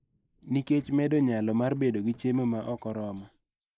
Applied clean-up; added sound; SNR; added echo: neural mask model Resemble Enhance denoiser.